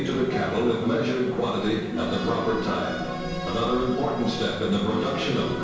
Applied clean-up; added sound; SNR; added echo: none; Wind; 19 dB; reverberation time 1.0 s.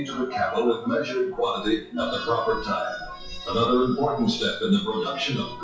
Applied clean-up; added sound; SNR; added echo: classical method WPE with log-MMSE.